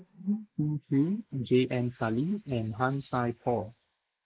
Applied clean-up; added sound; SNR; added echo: neural mask model Resemble Enhance denoiser.